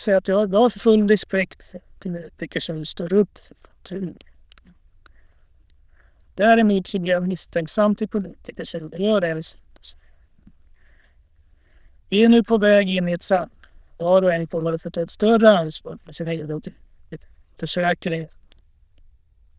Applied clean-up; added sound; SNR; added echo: neural diffusion model UNIVERSE++.